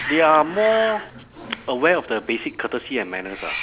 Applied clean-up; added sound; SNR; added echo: none; Hiss; 11 dB; none.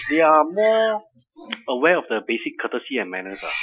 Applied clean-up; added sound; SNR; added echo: classical method Wiener filter.